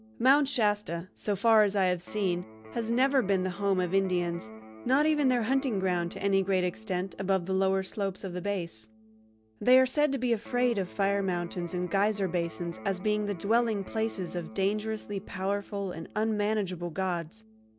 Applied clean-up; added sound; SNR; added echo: none; Electric guitar; 18 dB; none.